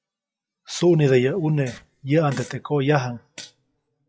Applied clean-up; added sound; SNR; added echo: classical method WPE with log-MMSE.